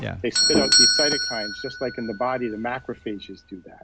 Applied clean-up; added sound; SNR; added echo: none; Doorbell; -4 dB; none.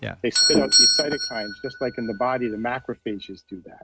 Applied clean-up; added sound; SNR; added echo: neural mask model RNNoise.